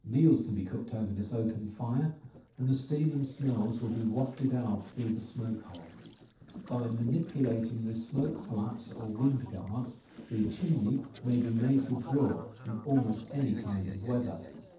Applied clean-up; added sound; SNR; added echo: neural separator model SepFormer DNS4.